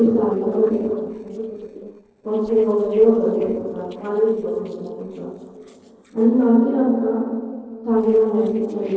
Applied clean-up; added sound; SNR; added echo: neural separator model SepFormer DNS4.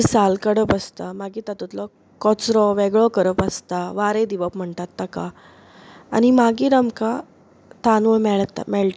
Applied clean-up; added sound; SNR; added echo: none; none; none; none.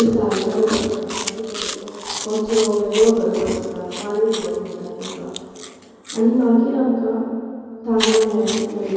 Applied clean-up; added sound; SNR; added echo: none; Chewing, mastication; 12 dB; reverberation time 2.2 s.